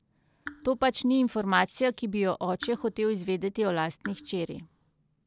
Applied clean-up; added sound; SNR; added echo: none; Raindrop / Drip + Cutlery, silverware; 19 dB; none.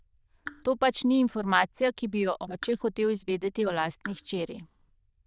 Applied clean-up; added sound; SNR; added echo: neural diffusion model UNIVERSE++.